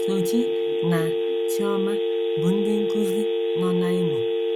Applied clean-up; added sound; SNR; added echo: none; Telephone; -4 dB; none.